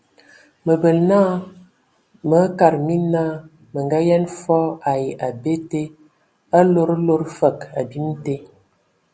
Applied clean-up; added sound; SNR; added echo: none; none; none; none.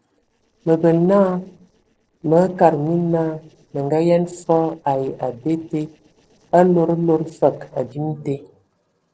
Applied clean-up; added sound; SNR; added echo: neural separator model SepFormer DNS4.